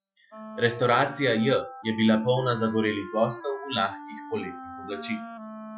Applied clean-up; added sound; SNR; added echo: classical method Wiener filter.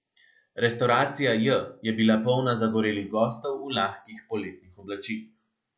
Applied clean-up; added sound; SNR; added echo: none; none; none; none.